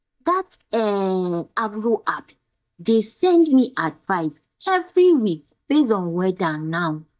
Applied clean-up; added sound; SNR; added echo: neural mask model DeepFilterNet 3.